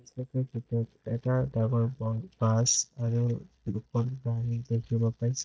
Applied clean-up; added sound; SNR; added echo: neural mask model DeepFilterNet 3.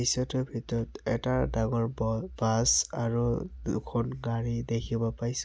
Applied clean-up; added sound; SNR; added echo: none; none; none; none.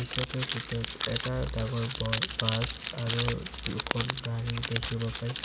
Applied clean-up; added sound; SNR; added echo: none; Crackle; -2 dB; reverberation time 0.7 s.